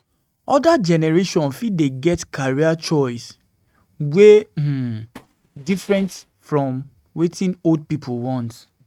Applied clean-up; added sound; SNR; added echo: neural mask model RNNoise.